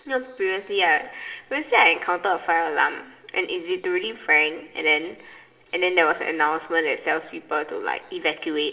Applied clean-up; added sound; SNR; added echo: none; none; none; reverberation time 1.2 s.